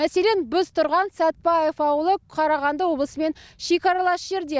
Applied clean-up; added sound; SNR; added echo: none; none; none; none.